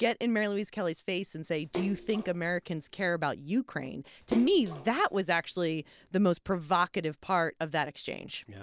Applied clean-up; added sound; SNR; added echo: none; Splash, splatter; 13 dB; none.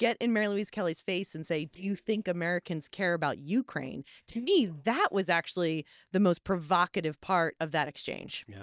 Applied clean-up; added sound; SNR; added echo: neural mask model DeepFilterNet 3.